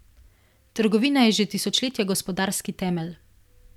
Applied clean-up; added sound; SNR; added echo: none; none; none; none.